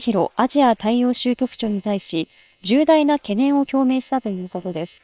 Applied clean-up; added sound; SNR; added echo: neural separator model SepFormer WHAM!.